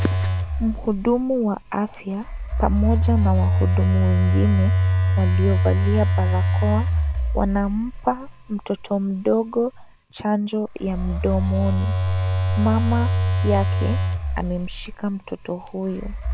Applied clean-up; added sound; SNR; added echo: none; Telephone; -3 dB; none.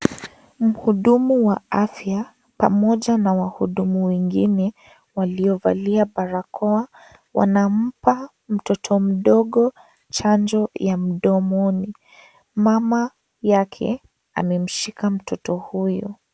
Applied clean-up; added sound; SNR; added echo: none; none; none; none.